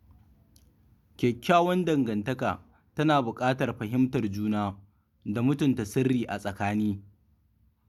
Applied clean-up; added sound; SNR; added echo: none; none; none; none.